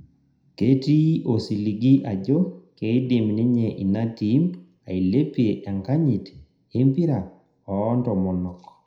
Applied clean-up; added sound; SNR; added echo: none; none; none; reverberation time 0.5 s.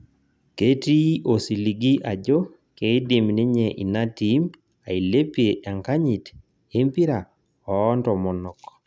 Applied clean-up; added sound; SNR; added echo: none; none; none; none.